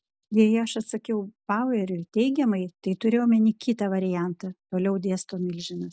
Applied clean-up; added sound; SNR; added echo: none; none; none; none.